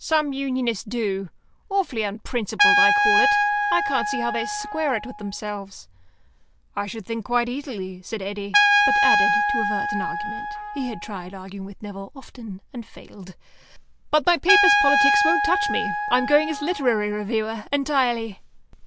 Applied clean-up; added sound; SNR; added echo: none; Trumpet; -2 dB; none.